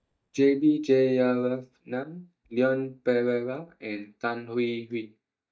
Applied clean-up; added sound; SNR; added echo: neural mask model DeepFilterNet 3.